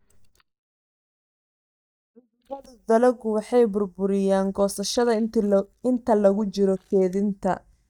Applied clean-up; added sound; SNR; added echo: neural mask model DeepFilterNet 3.